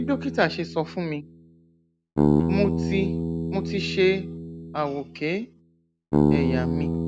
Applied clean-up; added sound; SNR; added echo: none; Bass guitar; -2 dB; none.